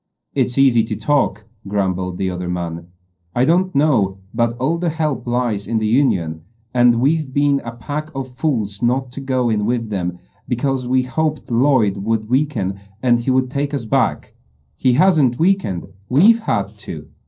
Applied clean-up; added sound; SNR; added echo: neural separator model SepFormer DNS4.